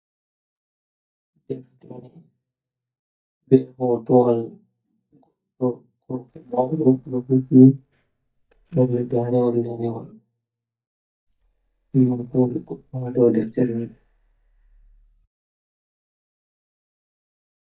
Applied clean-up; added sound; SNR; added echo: neural mask model DeepFilterNet 3.